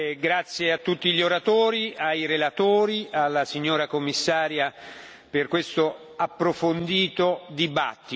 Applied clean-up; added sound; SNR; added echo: none; none; none; none.